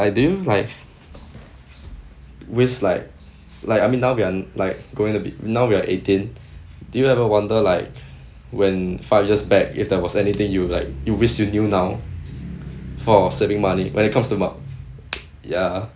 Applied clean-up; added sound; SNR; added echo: none; none; none; none.